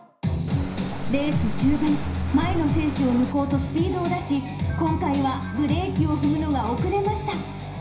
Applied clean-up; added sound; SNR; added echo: none; Cricket; 1 dB; reverberation time 0.5 s.